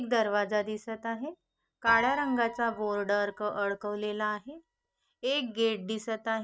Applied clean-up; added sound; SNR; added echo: neural mask model RNNoise.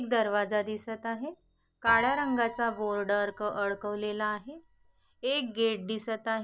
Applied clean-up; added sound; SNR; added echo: none; Piano; 14 dB; none.